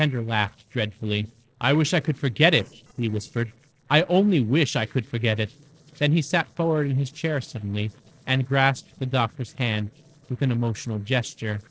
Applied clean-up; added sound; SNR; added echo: neural separator model SepFormer DNS4.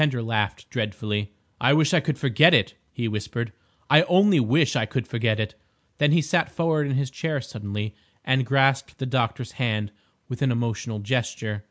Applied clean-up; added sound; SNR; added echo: none; none; none; none.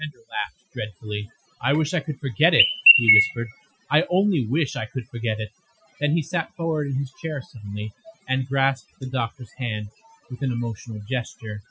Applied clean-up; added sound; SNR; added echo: classical method Wiener filter.